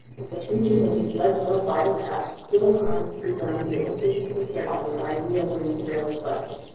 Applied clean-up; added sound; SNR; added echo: neural separator model SepFormer DNS4.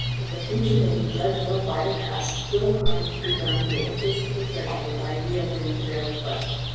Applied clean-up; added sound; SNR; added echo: none; Gull, seagull; 6 dB; reverberation time 1.3 s.